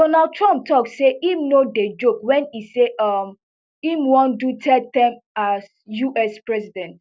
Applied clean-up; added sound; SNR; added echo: none; none; none; none.